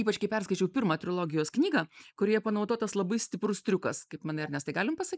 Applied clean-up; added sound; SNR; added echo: neural mask model Resemble Enhance denoiser.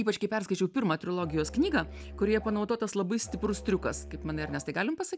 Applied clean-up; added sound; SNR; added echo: none; Musical instrument; 13 dB; none.